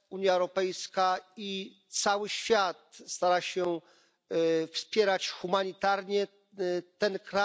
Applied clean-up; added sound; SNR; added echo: none; none; none; none.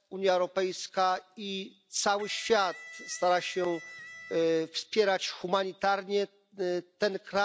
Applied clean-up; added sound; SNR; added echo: none; Electric guitar; 17 dB; none.